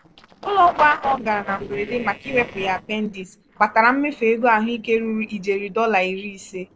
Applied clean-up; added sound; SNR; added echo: neural separator model SepFormer DNS4.